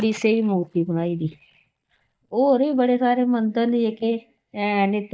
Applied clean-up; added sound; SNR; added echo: neural mask model DeepFilterNet 3.